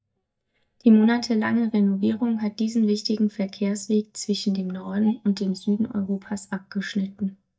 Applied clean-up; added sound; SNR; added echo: neural mask model DeepFilterNet 3.